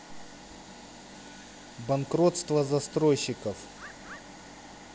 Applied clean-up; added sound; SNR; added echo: none; Bird; 17 dB; none.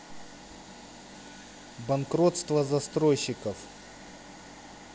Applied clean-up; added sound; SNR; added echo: none; none; none; none.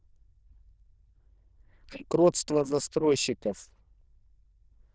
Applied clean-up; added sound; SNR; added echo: neural diffusion model UNIVERSE++.